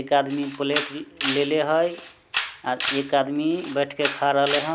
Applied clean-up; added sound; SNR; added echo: none; Camera; 6 dB; none.